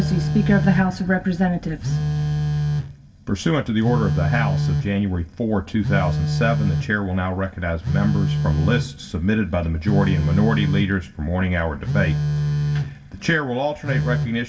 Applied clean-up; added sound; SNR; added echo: none; Telephone; 1 dB; reverberation time 0.2 s.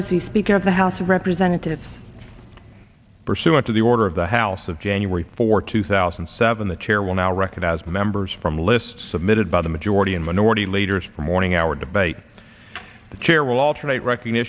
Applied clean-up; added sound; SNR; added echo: none; none; none; none.